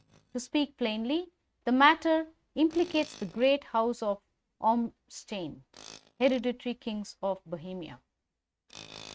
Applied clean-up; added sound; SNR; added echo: neural mask model RNNoise.